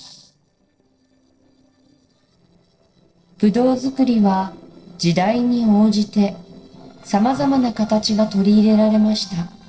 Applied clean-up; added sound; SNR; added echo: neural separator model SepFormer DNS4.